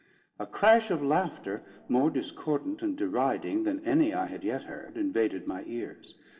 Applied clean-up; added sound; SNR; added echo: none; none; none; reverberation time 2.1 s.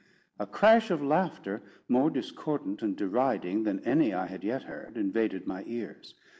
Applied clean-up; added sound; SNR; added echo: none; none; none; none.